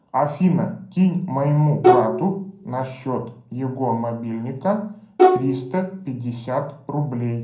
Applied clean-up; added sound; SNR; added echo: none; Bowed string instrument; -3 dB; reverberation time 0.5 s.